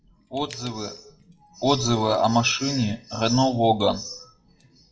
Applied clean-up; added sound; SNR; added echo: classical method WPE with log-MMSE.